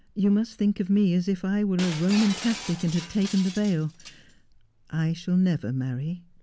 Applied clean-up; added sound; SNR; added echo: none; Shatter; 14 dB; none.